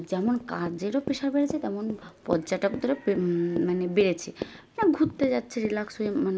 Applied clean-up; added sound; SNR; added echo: none; Run; 14 dB; none.